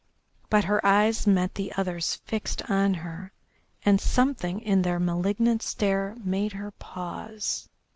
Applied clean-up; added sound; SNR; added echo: none; none; none; none.